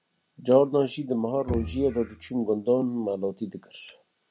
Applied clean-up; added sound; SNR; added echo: none; Bowed string instrument; 11 dB; none.